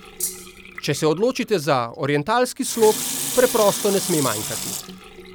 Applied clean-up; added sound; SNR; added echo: none; Sink (filling or washing) / Water tap, faucet + Rattle (instrument); 8 dB; none.